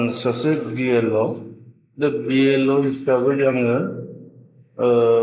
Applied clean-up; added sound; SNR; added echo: neural mask model Resemble Enhance denoiser.